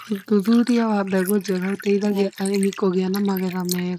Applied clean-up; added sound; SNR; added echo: neural mask model Resemble Enhance denoiser.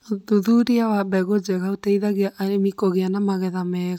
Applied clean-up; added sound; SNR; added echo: none; none; none; none.